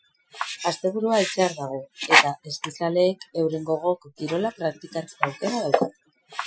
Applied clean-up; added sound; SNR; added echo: classical method Wiener filter.